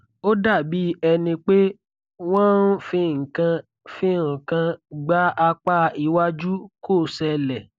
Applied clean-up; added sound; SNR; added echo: none; none; none; none.